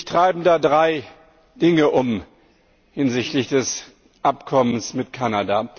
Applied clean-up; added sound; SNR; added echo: none; none; none; none.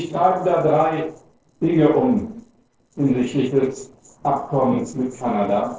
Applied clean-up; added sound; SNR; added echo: neural separator model SepFormer DNS4.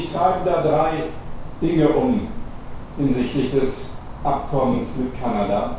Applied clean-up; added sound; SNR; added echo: none; Insect; 5 dB; reverberation time 0.6 s.